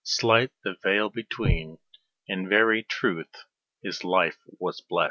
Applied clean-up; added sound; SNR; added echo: none; none; none; none.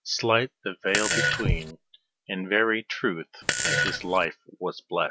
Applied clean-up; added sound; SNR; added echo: none; Fart; -1 dB; none.